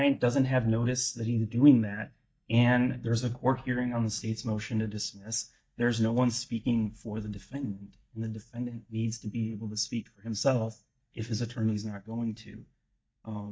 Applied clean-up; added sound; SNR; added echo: neural mask model DeepFilterNet 3.